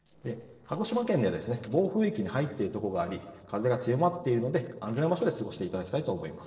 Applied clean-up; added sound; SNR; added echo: neural separator model SepFormer DNS4.